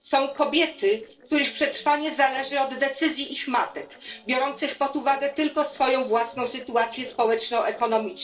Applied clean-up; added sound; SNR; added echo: neural separator model SepFormer DNS4.